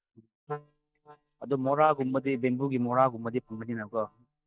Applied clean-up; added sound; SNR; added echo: neural mask model DeepFilterNet 3.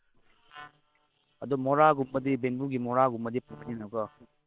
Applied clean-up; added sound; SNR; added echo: neural separator model SepFormer WHAM!.